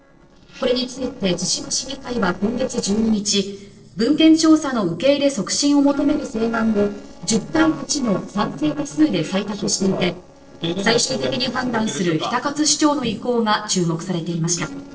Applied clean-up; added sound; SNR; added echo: neural separator model SepFormer DNS4.